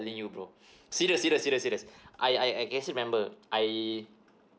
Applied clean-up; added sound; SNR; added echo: none; none; none; none.